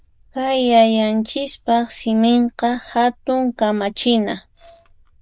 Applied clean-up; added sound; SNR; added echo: neural diffusion model UNIVERSE++.